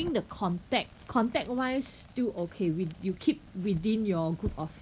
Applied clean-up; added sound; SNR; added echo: none; Fire; 20 dB; none.